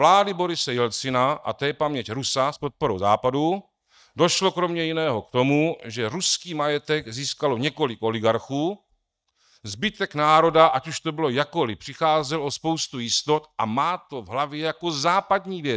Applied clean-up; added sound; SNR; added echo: neural mask model DeepFilterNet 3.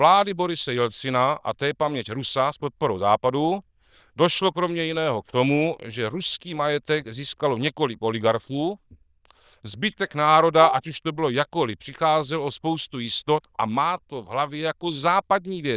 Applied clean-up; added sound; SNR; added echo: neural diffusion model UNIVERSE++.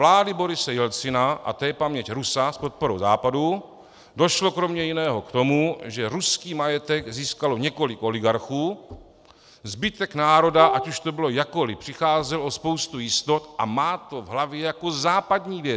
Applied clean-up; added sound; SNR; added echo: none; Wind instrument, woodwind instrument; 4 dB; none.